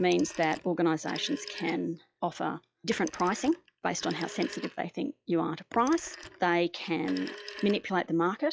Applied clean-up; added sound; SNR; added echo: classical method log-MMSE.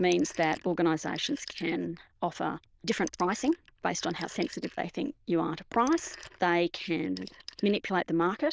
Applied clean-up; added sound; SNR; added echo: neural diffusion model UNIVERSE++.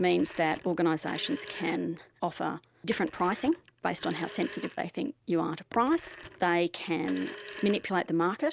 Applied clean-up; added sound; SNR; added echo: none; Telephone; 16 dB; none.